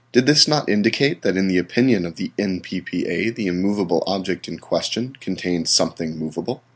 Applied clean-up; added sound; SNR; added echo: none; none; none; none.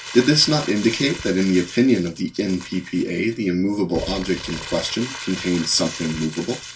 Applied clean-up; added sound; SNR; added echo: none; Crumpling, crinkling; 13 dB; reverberation time 0.2 s.